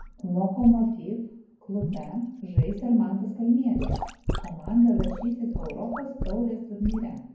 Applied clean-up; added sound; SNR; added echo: none; Sink (filling or washing) / Gurgling / Liquid; 7 dB; reverberation time 0.9 s.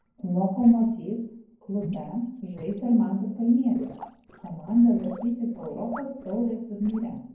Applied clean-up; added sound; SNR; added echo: neural separator model SepFormer DNS4.